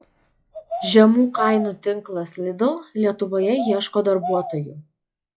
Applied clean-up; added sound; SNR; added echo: classical method log-MMSE.